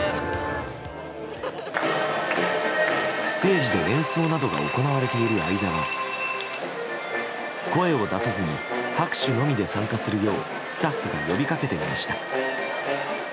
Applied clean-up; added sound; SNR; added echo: none; none; none; none.